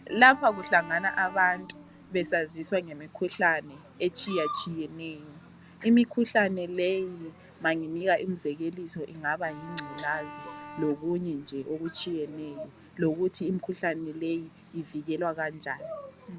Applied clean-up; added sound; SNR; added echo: none; Bowed string instrument; 15 dB; none.